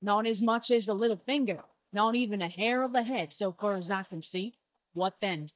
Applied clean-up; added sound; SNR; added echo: neural mask model DeepFilterNet 3.